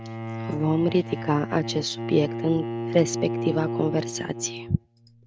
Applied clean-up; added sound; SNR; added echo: neural mask model RNNoise.